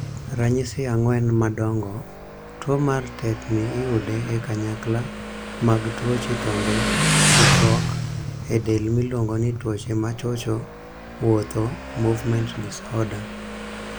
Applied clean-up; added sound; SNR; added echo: none; Motorcycle; 3 dB; none.